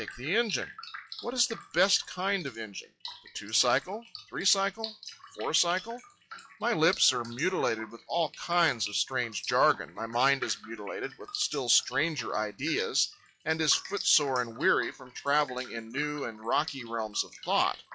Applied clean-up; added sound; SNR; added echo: classical method log-MMSE.